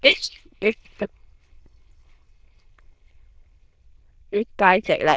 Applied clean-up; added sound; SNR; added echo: neural diffusion model UNIVERSE++.